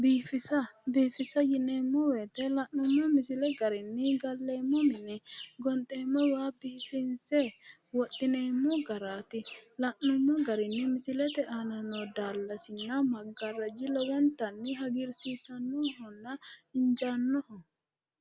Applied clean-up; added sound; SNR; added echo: none; none; none; none.